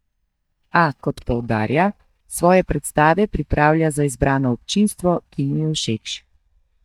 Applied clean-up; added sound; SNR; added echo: neural mask model DeepFilterNet 3.